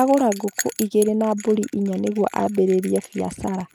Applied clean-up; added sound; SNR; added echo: neural mask model RNNoise.